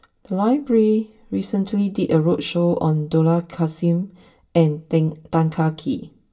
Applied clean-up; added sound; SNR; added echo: none; none; none; reverberation time 0.2 s.